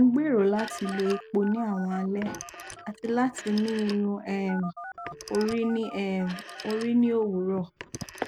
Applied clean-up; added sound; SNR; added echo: none; Telephone + Telephone; 15 dB; none.